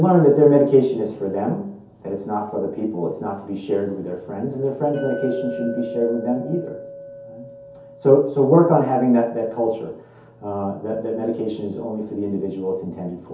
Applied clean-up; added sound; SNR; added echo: none; Chink, clink; 17 dB; reverberation time 0.6 s.